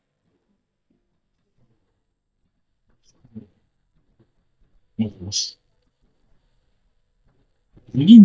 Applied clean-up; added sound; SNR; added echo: neural mask model DeepFilterNet 3.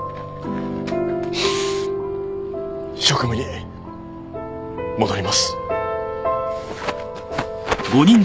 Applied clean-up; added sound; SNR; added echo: none; none; none; none.